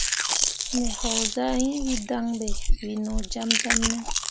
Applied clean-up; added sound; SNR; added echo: none; Chewing, mastication; -3 dB; none.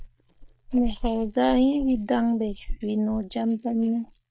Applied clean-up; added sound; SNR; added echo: neural mask model DeepFilterNet 3.